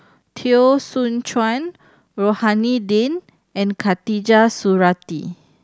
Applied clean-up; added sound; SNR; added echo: none; none; none; none.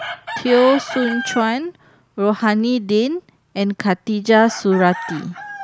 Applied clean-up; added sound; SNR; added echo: none; Chicken, rooster; 13 dB; none.